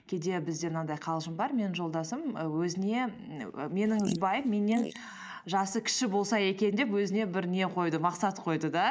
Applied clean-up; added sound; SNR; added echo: neural mask model Resemble Enhance denoiser.